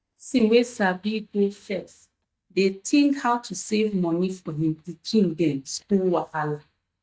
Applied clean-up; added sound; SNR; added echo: neural mask model DeepFilterNet 3.